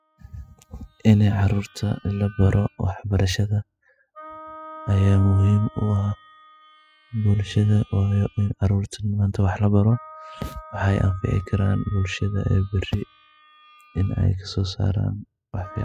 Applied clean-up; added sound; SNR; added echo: classical method spectral subtraction.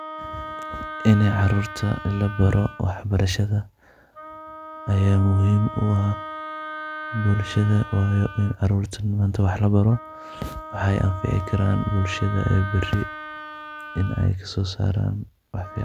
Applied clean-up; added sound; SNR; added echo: none; Wind instrument, woodwind instrument; 14 dB; none.